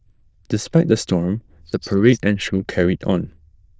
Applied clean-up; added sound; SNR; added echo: neural diffusion model UNIVERSE++.